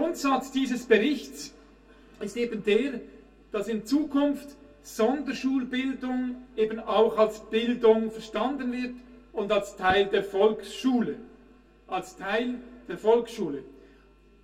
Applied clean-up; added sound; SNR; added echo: none; none; none; reverberation time 0.2 s.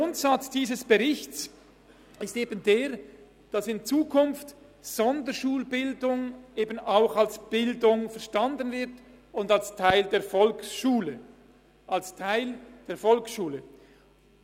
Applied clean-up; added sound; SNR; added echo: none; none; none; none.